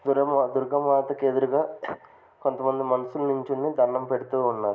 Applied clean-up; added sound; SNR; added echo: none; none; none; none.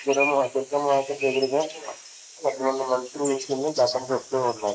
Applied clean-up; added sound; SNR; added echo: neural mask model Resemble Enhance denoiser.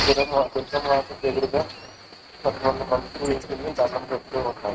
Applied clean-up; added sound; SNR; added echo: neural mask model RNNoise.